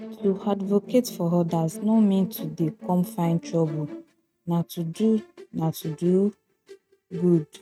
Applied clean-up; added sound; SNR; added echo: neural mask model RNNoise.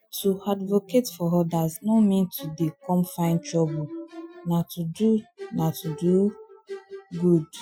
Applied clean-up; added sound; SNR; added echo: classical method Wiener filter.